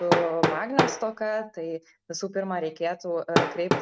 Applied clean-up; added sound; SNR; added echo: none; Hammer; -1 dB; none.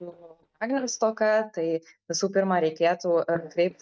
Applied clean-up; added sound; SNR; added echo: neural mask model DeepFilterNet 3.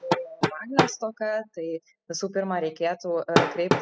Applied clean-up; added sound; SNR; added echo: classical method spectral subtraction.